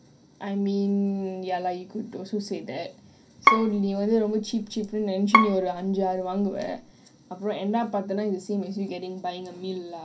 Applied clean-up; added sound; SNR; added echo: none; Bowed string instrument; -1 dB; reverberation time 0.3 s.